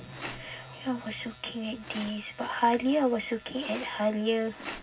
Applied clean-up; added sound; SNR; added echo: none; Rattle; 16 dB; reverberation time 0.4 s.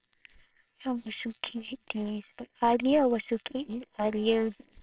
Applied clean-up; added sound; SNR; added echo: neural separator model SepFormer WHAMR!.